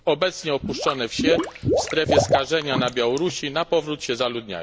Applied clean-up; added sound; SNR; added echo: none; Liquid; 2 dB; none.